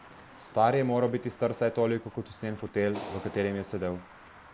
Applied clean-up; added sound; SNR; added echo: none; Traffic noise, roadway noise + Clapping; 17 dB; none.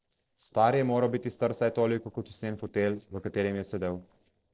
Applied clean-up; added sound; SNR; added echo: neural separator model SepFormer DNS4.